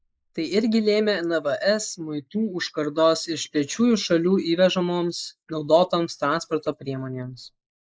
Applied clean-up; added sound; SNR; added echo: neural mask model Resemble Enhance denoiser.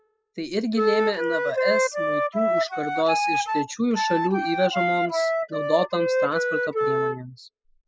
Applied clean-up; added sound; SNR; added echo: classical method spectral subtraction.